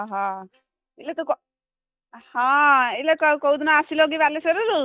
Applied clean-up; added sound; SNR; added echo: neural mask model DeepFilterNet 3.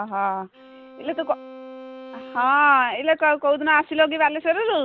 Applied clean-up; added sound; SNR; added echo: none; Bowed string instrument; 20 dB; none.